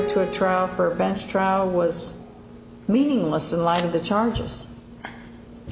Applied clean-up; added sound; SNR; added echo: none; Keyboard (musical); 15 dB; none.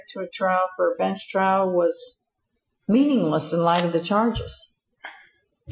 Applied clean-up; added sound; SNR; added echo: classical method Wiener filter.